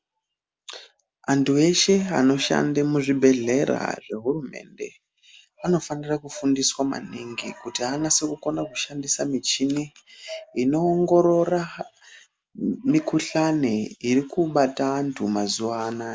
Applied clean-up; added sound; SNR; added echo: none; none; none; none.